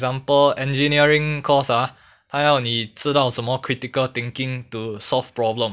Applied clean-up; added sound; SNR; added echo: none; none; none; none.